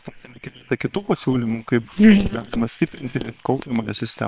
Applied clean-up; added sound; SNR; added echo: neural separator model SepFormer WHAM!.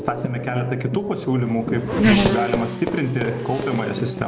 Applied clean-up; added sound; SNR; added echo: none; Race car, auto racing / Accelerating, revving, vroom; 1 dB; none.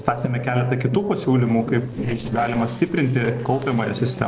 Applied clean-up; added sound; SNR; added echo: neural separator model SepFormer DNS4.